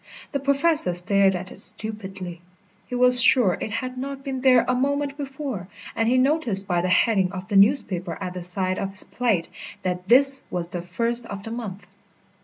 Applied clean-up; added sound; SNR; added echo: none; none; none; none.